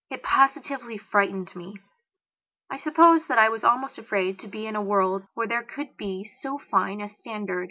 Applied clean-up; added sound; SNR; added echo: none; none; none; none.